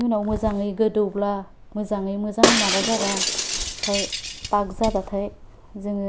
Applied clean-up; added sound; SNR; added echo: none; Shatter; 0 dB; none.